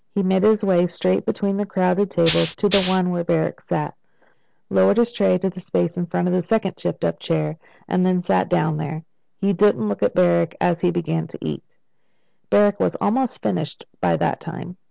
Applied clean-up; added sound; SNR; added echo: none; Rattle (instrument); 7 dB; none.